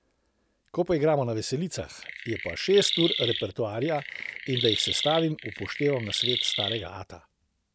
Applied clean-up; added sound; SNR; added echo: none; Chirp, tweet; 3 dB; none.